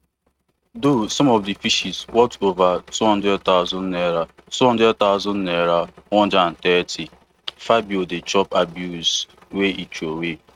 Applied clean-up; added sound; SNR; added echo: neural mask model RNNoise.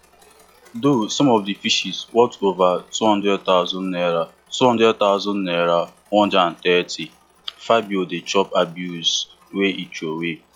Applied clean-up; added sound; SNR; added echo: classical method log-MMSE.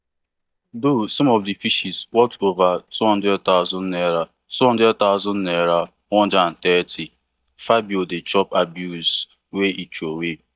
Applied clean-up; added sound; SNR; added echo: neural mask model DeepFilterNet 3.